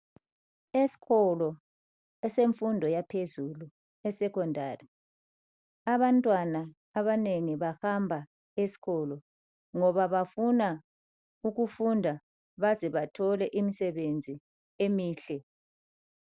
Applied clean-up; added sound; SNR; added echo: none; none; none; none.